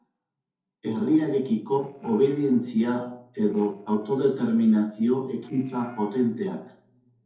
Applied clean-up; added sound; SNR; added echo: neural separator model SepFormer DNS4.